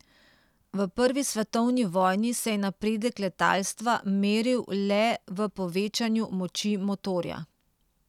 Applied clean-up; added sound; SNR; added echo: none; none; none; none.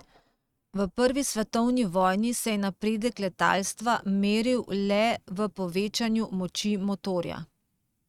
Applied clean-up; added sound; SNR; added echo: neural mask model RNNoise.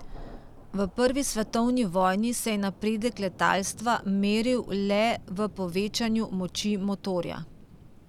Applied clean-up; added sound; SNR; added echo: none; Thunder; 16 dB; none.